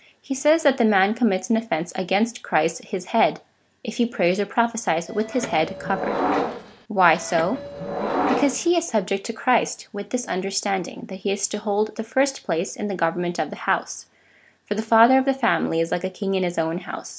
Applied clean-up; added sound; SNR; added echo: none; Subway, metro, underground; 4 dB; none.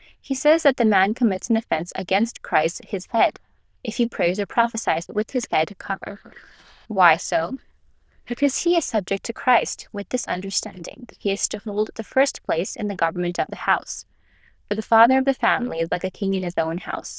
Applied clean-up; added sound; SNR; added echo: neural diffusion model UNIVERSE++.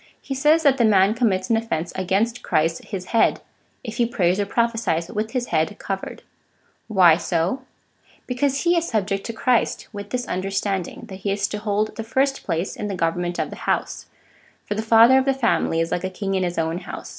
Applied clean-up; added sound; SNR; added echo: none; none; none; none.